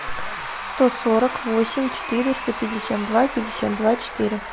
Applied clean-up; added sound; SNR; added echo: none; Applause / Crowd / Cheering; 9 dB; none.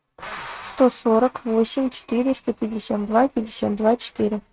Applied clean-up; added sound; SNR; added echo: neural mask model RNNoise.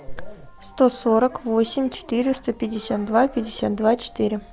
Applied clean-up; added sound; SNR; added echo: none; none; none; none.